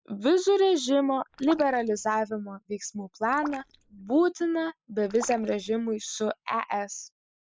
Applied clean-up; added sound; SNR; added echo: neural mask model Resemble Enhance denoiser.